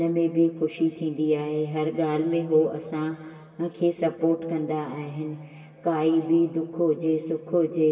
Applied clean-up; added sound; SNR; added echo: none; none; none; reverberation time 2.0 s.